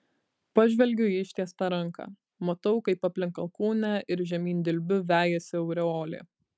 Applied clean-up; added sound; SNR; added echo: none; none; none; none.